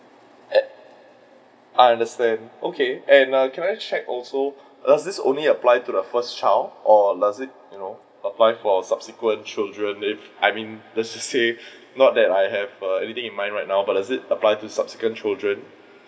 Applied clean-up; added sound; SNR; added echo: none; none; none; none.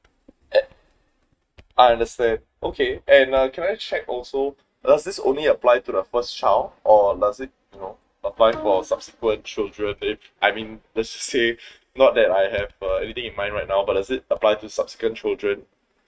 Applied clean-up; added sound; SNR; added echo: neural mask model RNNoise.